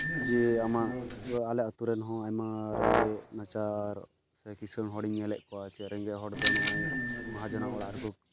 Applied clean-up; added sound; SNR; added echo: none; Bicycle bell + Brass instrument; -4 dB; none.